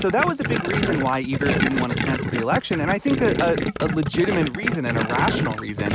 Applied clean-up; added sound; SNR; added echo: none; Gurgling; 1 dB; none.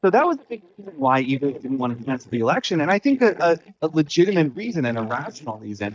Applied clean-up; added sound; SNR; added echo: neural mask model DeepFilterNet 3.